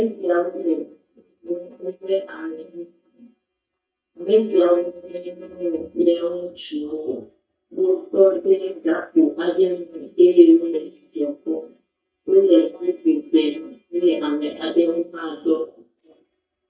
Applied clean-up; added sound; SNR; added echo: neural mask model DeepFilterNet 3.